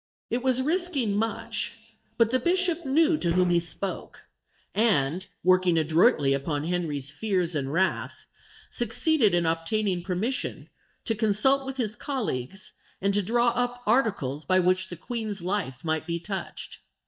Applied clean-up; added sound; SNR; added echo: neural mask model DeepFilterNet 3.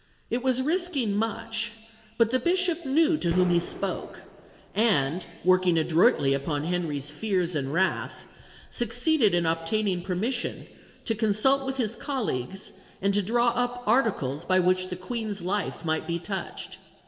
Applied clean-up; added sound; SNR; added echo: none; Gunshot, gunfire; 13 dB; reverberation time 1.6 s.